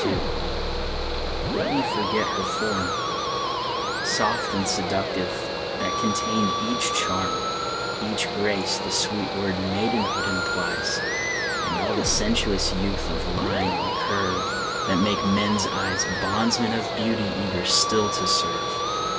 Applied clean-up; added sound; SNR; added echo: none; Mechanical fan + Musical instrument; -1 dB; none.